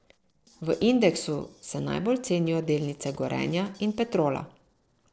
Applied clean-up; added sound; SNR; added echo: neural separator model SepFormer DNS4.